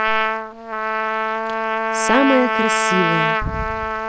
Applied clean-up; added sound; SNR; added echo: none; Trumpet; -3 dB; none.